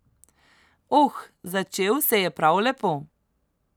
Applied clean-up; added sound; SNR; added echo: none; none; none; none.